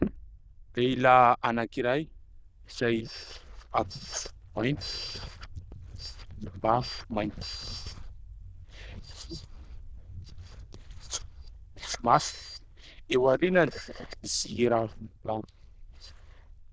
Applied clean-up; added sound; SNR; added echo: neural diffusion model UNIVERSE++.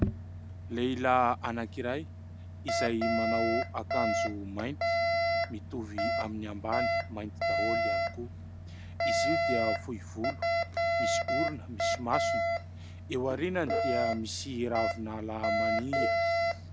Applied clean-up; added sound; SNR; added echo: none; Alarm; -4 dB; none.